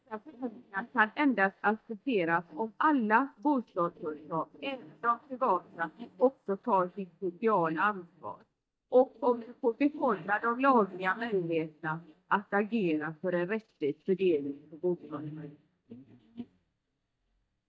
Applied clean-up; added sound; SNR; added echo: neural mask model DeepFilterNet 3.